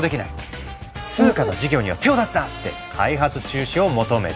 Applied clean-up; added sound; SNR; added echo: none; none; none; none.